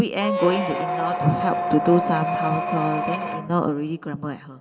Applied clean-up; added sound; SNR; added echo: none; Squeak; 2 dB; reverberation time 0.6 s.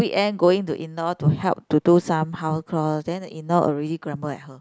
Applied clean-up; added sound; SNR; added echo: none; none; none; none.